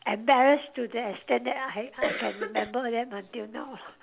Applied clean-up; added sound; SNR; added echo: none; Cough; 3 dB; none.